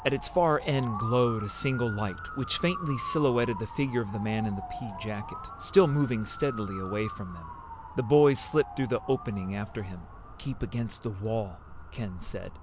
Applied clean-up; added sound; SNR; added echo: none; Motor vehicle (road) / Siren; 11 dB; none.